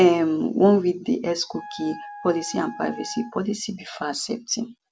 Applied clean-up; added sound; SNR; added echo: none; Wind instrument, woodwind instrument; 17 dB; none.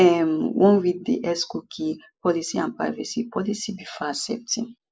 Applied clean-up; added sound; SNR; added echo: neural mask model Resemble Enhance denoiser.